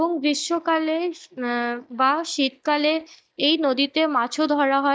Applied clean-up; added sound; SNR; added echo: neural mask model DeepFilterNet 3.